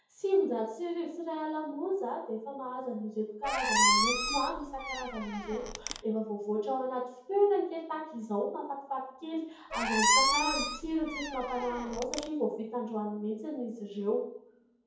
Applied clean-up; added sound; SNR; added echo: none; Squeak; -3 dB; reverberation time 0.7 s.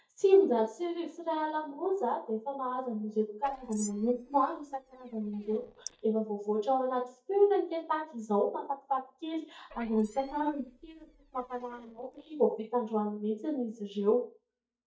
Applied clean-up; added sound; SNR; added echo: neural mask model DeepFilterNet 3.